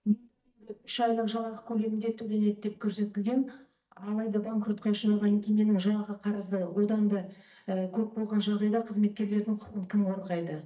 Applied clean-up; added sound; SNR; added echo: neural mask model DeepFilterNet 3.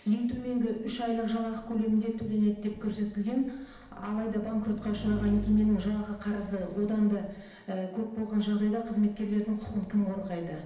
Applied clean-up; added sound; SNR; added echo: none; Motorcycle / Engine; 16 dB; reverberation time 0.8 s.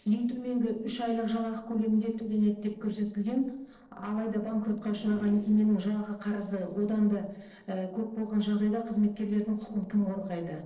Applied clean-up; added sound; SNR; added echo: neural separator model SepFormer DNS4.